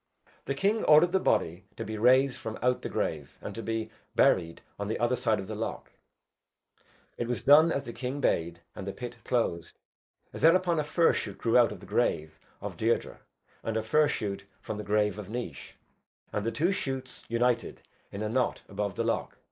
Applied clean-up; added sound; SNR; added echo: neural mask model Resemble Enhance denoiser.